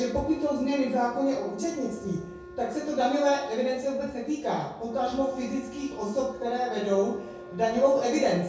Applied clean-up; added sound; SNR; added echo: none; Wind instrument, woodwind instrument; 17 dB; reverberation time 0.6 s.